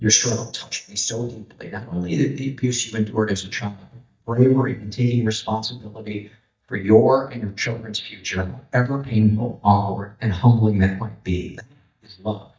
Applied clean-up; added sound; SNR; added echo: neural mask model DeepFilterNet 3.